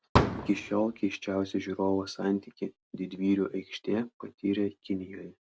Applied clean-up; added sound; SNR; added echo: none; Fireworks; -2 dB; none.